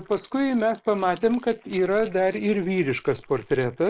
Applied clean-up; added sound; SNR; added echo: neural mask model Resemble Enhance denoiser.